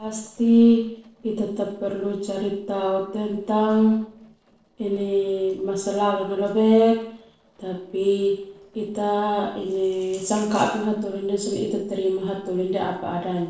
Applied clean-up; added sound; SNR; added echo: neural separator model SepFormer DNS4.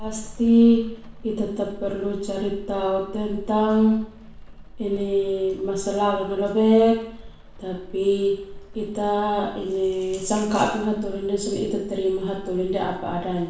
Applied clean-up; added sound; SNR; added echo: none; Rain; 16 dB; reverberation time 0.7 s.